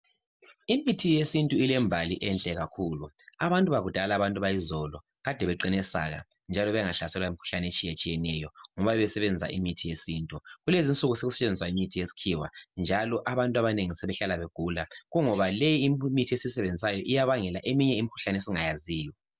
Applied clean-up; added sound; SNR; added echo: none; none; none; none.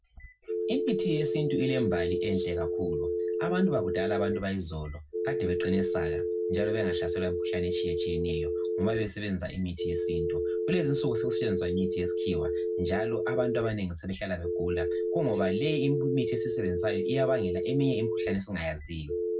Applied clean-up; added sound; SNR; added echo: none; Telephone; -1 dB; reverberation time 0.3 s.